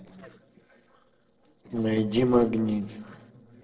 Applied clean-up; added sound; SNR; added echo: neural separator model SepFormer DNS4.